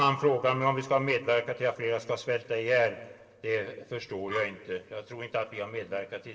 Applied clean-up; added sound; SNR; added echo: neural separator model SepFormer DNS4.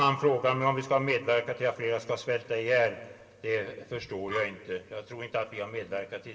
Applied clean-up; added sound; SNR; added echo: none; Bowed string instrument; 13 dB; reverberation time 2.0 s.